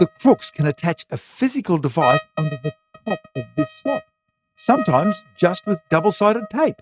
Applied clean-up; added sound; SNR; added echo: neural mask model RNNoise.